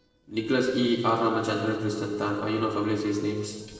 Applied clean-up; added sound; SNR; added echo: neural separator model SepFormer DNS4.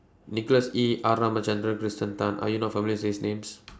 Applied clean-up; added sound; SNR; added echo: none; none; none; none.